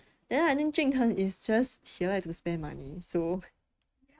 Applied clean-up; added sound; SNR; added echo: neural mask model RNNoise.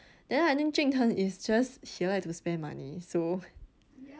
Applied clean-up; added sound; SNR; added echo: none; none; none; none.